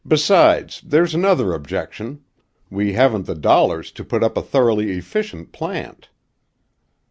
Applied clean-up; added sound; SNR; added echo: none; none; none; none.